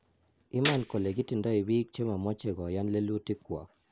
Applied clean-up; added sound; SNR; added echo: none; Gunshot, gunfire; 9 dB; none.